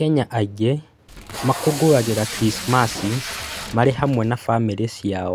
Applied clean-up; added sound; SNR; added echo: none; Packing tape, duct tape; 10 dB; none.